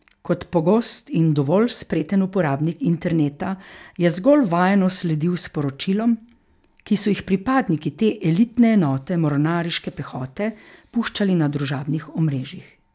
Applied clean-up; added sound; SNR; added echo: none; none; none; none.